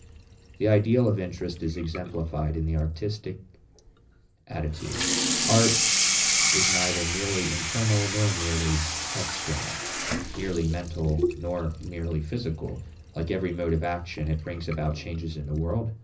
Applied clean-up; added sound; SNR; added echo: none; Sink (filling or washing) / Water tap, faucet; 2 dB; reverberation time 0.4 s.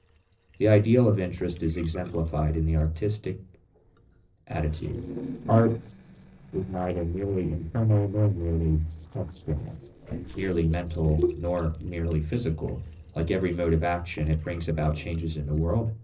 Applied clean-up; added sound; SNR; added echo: neural separator model SepFormer DNS4.